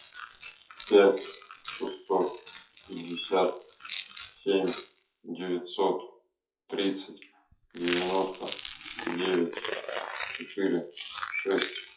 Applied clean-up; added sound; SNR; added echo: classical method WPE with log-MMSE.